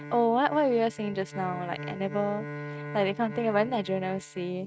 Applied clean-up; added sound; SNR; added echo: neural mask model RNNoise.